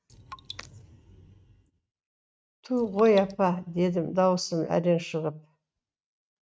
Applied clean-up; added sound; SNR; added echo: neural mask model RNNoise.